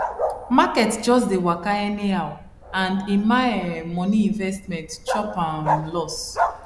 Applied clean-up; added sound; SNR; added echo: none; Bark; 8 dB; none.